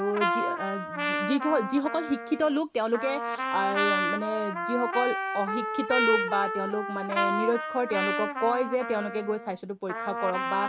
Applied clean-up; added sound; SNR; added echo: none; Trumpet; 2 dB; none.